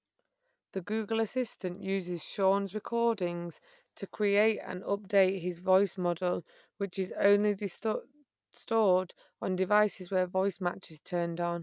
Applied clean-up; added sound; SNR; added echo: none; none; none; none.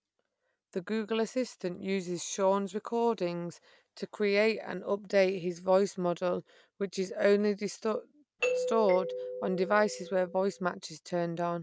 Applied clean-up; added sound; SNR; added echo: none; Doorbell; 5 dB; none.